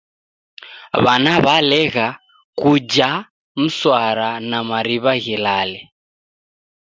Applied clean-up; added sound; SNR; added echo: none; none; none; none.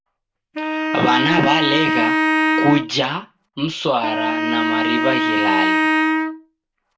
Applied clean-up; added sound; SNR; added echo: none; Wind instrument, woodwind instrument; -2 dB; reverberation time 0.2 s.